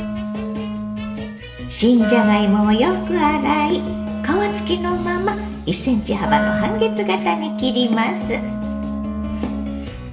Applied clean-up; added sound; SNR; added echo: none; Wind instrument, woodwind instrument; 4 dB; reverberation time 1.8 s.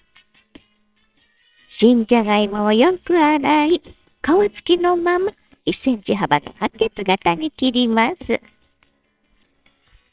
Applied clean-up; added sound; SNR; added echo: neural separator model SepFormer WHAMR!.